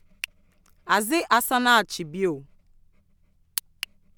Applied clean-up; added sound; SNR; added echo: none; none; none; none.